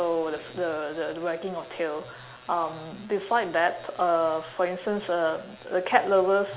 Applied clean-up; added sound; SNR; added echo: none; none; none; none.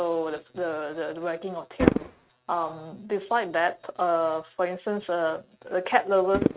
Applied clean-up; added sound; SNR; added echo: neural mask model RNNoise.